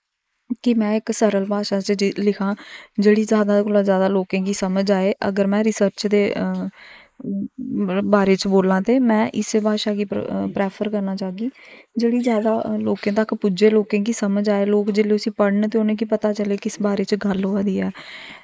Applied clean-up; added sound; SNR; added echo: neural mask model Resemble Enhance denoiser.